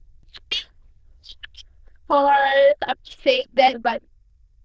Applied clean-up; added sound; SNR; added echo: neural diffusion model UNIVERSE++.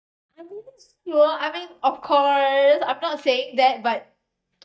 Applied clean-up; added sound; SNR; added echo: neural mask model DeepFilterNet 3.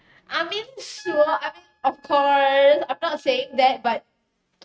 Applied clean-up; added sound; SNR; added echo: neural mask model RNNoise.